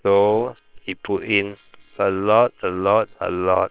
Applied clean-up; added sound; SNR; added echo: neural separator model SepFormer WHAM!.